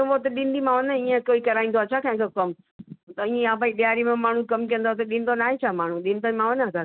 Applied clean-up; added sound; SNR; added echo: none; none; none; none.